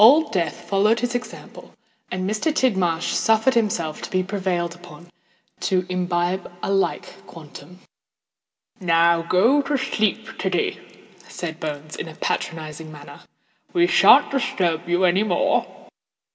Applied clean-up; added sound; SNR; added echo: none; none; none; none.